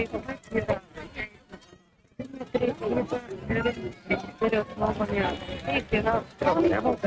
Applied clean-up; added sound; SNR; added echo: neural mask model RNNoise.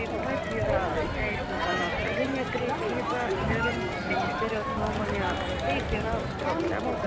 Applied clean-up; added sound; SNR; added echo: none; Crowd; -4 dB; none.